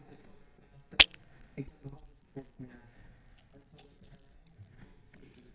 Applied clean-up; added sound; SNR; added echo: neural mask model DeepFilterNet 3.